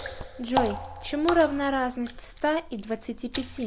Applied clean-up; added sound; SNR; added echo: none; Water / Splash, splatter; 7 dB; none.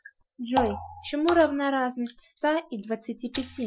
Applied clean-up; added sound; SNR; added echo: classical method Wiener filter.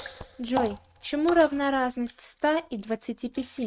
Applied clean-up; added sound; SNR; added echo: neural mask model RNNoise.